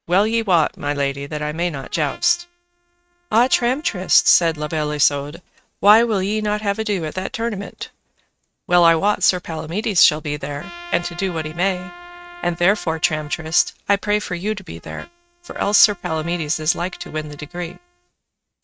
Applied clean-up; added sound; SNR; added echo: neural mask model RNNoise.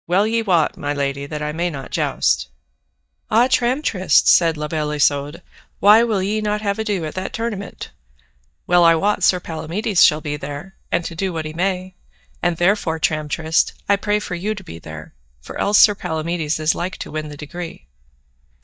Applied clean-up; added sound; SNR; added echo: neural mask model DeepFilterNet 3.